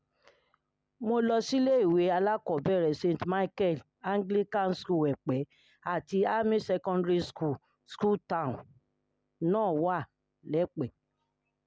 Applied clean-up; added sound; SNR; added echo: none; none; none; none.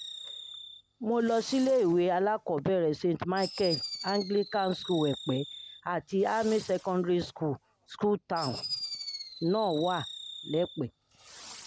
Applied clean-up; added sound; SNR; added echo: none; Fireworks; 13 dB; none.